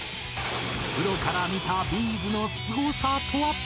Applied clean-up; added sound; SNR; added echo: none; none; none; none.